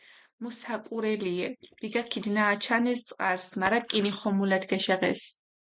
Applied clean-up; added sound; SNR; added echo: neural mask model Resemble Enhance denoiser.